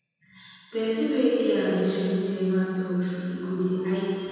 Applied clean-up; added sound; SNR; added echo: none; none; none; reverberation time 2.1 s.